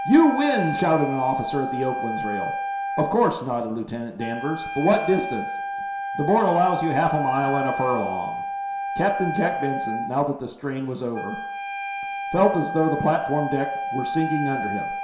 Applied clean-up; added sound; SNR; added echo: none; Wind instrument, woodwind instrument; 5 dB; reverberation time 0.7 s.